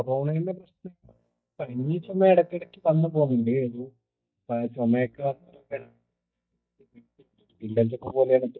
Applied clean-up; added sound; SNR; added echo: neural mask model DeepFilterNet 3.